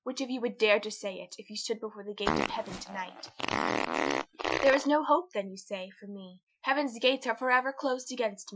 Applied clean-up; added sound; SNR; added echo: classical method Wiener filter.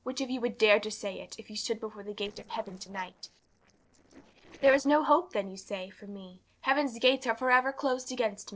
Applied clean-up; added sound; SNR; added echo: neural separator model SepFormer DNS4.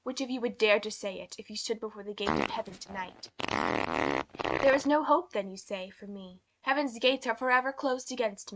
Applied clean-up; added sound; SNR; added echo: neural mask model RNNoise.